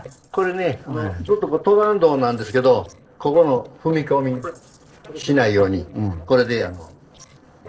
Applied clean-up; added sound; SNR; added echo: neural separator model SepFormer DNS4.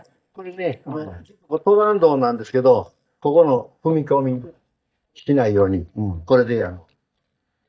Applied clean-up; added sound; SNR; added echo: neural mask model DeepFilterNet 3.